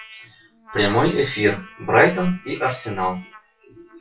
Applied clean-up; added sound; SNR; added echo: classical method WPE with log-MMSE.